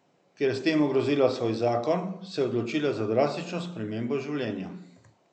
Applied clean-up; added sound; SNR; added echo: none; none; none; none.